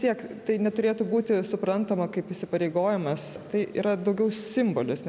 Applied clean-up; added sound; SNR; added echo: none; none; none; none.